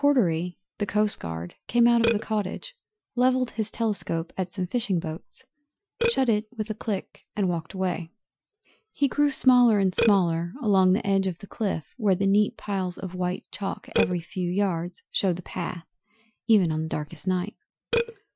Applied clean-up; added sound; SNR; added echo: classical method Wiener filter.